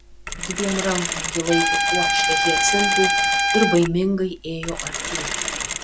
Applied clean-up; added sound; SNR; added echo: none; Mechanisms + Trumpet; -2 dB; none.